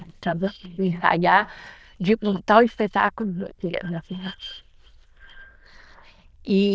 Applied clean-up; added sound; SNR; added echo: neural diffusion model UNIVERSE++.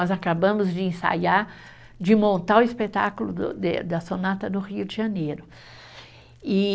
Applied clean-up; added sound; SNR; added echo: none; none; none; none.